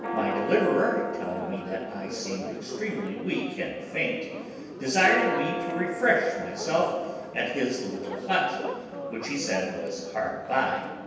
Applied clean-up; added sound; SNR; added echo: none; Church bell; 6 dB; reverberation time 1.2 s.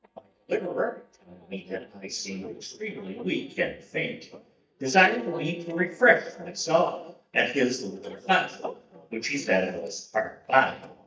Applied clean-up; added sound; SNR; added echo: neural mask model DeepFilterNet 3.